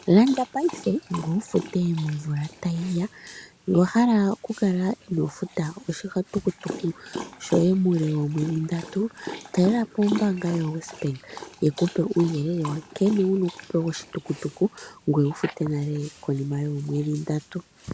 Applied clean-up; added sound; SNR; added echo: none; Dog; 16 dB; none.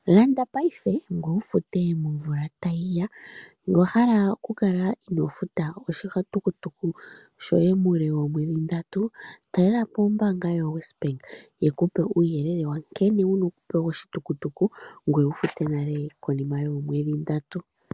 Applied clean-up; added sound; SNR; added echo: none; none; none; none.